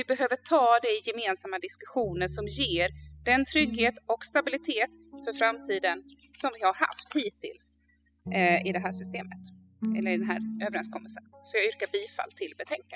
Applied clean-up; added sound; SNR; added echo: classical method spectral subtraction.